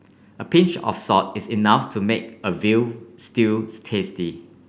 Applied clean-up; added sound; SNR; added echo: none; none; none; none.